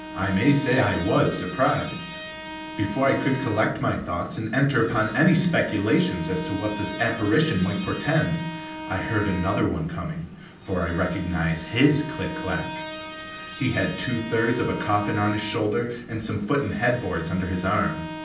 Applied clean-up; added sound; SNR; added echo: none; Bowed string instrument; 12 dB; reverberation time 0.6 s.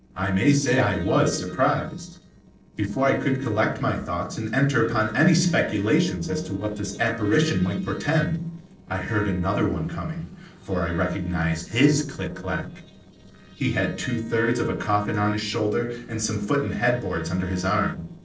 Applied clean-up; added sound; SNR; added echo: neural separator model SepFormer DNS4.